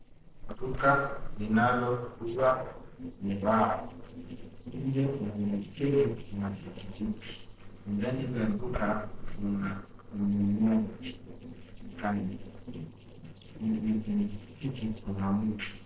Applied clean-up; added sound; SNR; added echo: neural separator model SepFormer DNS4.